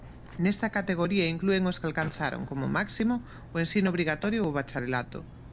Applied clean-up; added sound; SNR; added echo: none; Mechanisms; 15 dB; none.